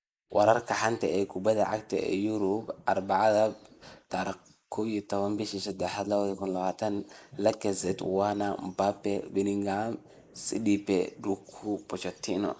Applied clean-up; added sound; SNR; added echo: neural mask model Resemble Enhance denoiser.